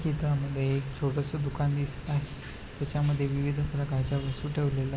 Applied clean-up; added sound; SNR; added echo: none; none; none; none.